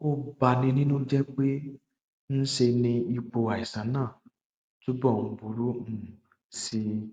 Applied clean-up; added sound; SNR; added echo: none; none; none; none.